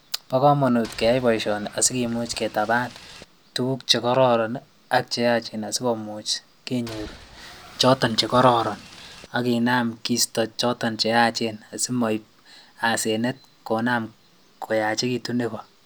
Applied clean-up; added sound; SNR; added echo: none; Boat, Water vehicle; 20 dB; none.